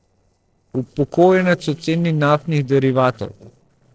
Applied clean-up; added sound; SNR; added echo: neural separator model SepFormer DNS4.